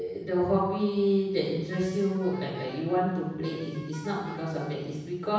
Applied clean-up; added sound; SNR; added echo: none; Wind instrument, woodwind instrument; 17 dB; reverberation time 1.1 s.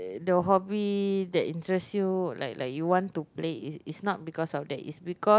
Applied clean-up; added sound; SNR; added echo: none; none; none; none.